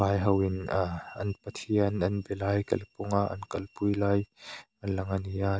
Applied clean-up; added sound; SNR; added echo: none; none; none; none.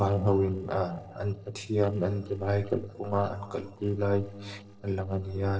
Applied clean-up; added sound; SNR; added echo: neural separator model SepFormer DNS4.